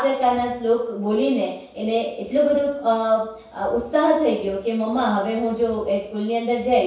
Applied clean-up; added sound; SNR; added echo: none; none; none; reverberation time 0.7 s.